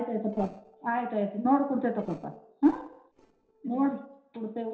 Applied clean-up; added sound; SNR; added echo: neural separator model SepFormer DNS4.